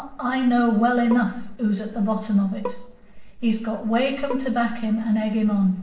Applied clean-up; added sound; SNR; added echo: neural separator model SepFormer DNS4.